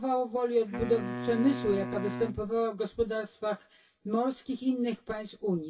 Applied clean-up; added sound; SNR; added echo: none; Wind instrument, woodwind instrument; 8 dB; reverberation time 0.1 s.